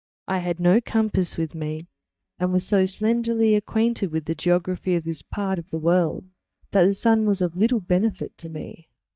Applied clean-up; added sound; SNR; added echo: neural mask model DeepFilterNet 3.